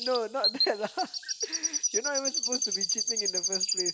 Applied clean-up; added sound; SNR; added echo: none; Chirp, tweet; -4 dB; none.